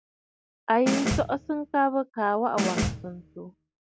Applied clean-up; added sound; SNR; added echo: none; Snare drum; 3 dB; none.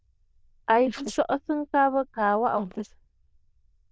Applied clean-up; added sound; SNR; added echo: neural diffusion model UNIVERSE++.